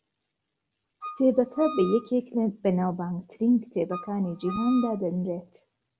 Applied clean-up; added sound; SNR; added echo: none; Wind instrument, woodwind instrument; 13 dB; none.